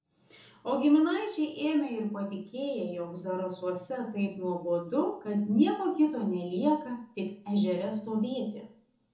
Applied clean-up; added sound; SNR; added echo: none; none; none; reverberation time 1.0 s.